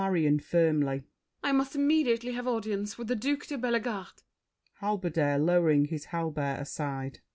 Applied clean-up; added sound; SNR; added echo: none; none; none; none.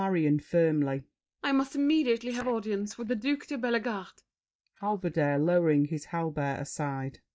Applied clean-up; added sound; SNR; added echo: neural mask model DeepFilterNet 3.